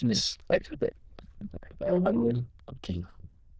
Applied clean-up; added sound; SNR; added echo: neural diffusion model UNIVERSE++.